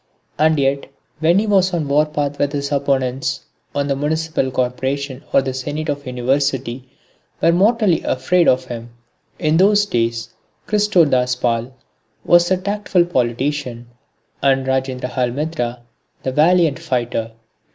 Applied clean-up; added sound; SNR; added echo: none; none; none; none.